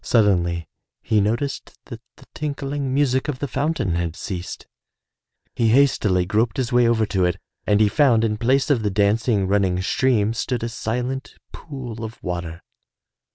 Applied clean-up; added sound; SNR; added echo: none; none; none; none.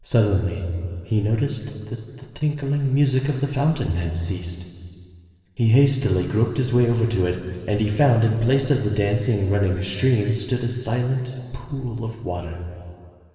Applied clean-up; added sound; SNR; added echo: none; none; none; reverberation time 2.5 s.